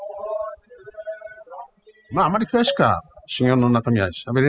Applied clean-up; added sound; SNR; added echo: classical method spectral subtraction.